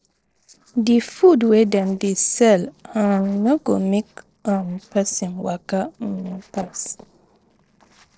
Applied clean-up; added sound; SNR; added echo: neural separator model SepFormer DNS4.